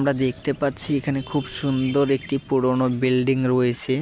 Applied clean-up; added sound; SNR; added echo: none; none; none; none.